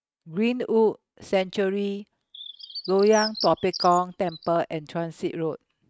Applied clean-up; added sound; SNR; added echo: neural mask model RNNoise.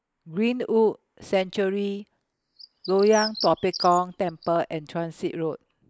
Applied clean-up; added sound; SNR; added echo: neural mask model Resemble Enhance denoiser.